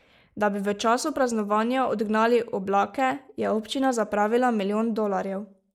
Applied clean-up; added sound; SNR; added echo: neural mask model Resemble Enhance denoiser.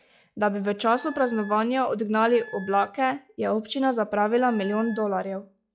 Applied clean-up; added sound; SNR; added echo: classical method log-MMSE.